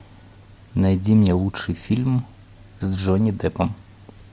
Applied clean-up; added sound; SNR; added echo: none; none; none; none.